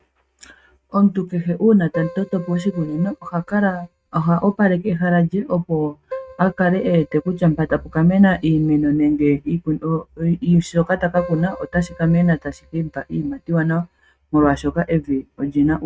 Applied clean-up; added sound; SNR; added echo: neural mask model RNNoise.